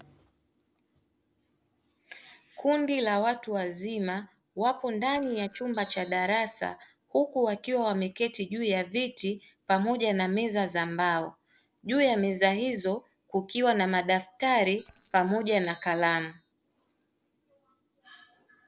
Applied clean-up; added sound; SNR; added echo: neural separator model SepFormer DNS4.